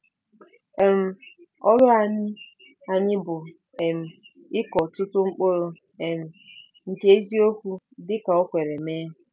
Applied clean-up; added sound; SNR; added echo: none; none; none; none.